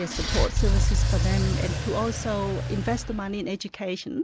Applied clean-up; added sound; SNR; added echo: none; Engine / Car; -4 dB; none.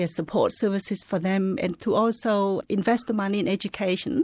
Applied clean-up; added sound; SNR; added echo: none; none; none; none.